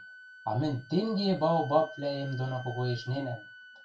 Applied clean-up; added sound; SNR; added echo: none; Wind instrument, woodwind instrument; 18 dB; reverberation time 0.2 s.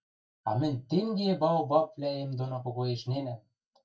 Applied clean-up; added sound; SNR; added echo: neural mask model DeepFilterNet 3.